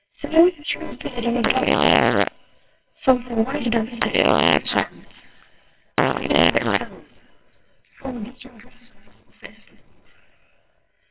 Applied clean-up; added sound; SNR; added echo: neural separator model SepFormer WHAMR!.